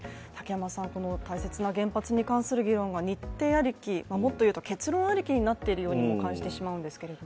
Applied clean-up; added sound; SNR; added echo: none; none; none; none.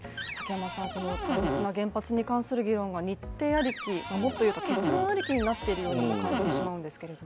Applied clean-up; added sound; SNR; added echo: none; Cupboard open or close; 2 dB; none.